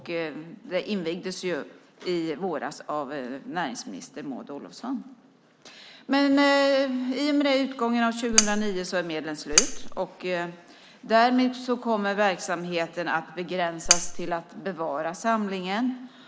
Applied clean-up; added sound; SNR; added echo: none; Cutlery, silverware; -4 dB; none.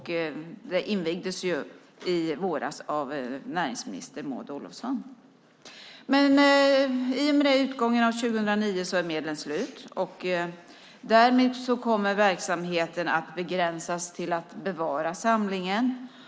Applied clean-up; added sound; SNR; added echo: none; none; none; none.